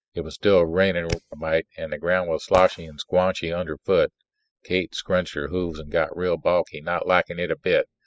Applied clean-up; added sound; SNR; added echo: classical method spectral subtraction.